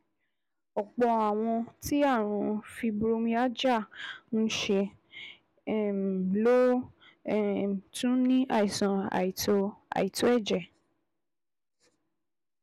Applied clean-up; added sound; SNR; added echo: none; none; none; none.